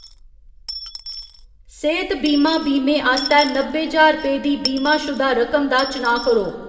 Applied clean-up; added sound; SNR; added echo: none; Coin (dropping) / Dishes, pots, and pans; 14 dB; reverberation time 1.5 s.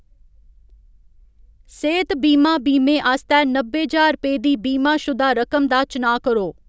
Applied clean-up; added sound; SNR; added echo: none; none; none; none.